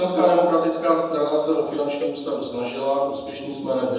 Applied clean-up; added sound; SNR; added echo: none; Cowbell; 14 dB; reverberation time 1.1 s.